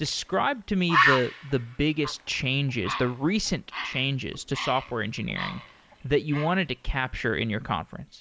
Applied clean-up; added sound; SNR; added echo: none; Bird; 5 dB; none.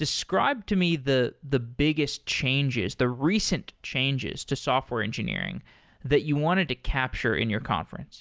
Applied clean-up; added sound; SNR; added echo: none; none; none; none.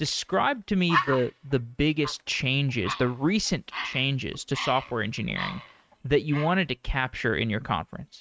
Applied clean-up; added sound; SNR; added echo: neural mask model RNNoise.